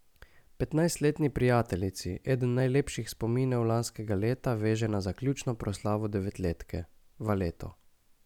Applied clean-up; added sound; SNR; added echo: none; none; none; none.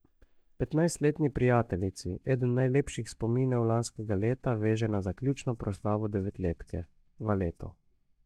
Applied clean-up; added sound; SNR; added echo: neural mask model DeepFilterNet 3.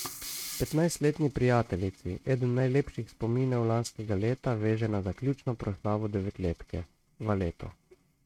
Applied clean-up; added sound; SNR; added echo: neural mask model RNNoise.